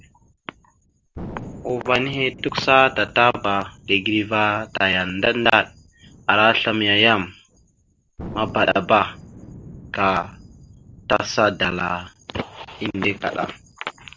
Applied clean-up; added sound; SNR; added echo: none; Thunder; 20 dB; none.